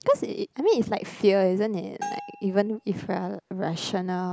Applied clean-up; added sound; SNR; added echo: none; Bell; 14 dB; none.